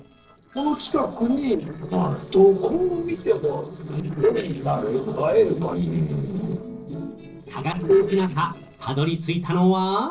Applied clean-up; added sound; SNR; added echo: neural separator model SepFormer DNS4.